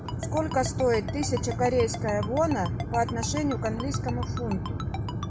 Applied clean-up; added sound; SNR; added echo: none; Ringtone; 14 dB; none.